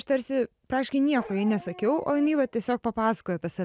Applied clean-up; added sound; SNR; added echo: none; Bark; 20 dB; none.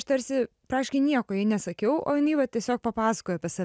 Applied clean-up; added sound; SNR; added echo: none; none; none; none.